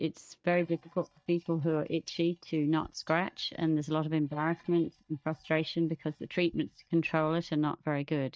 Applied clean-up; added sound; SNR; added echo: neural mask model DeepFilterNet 3.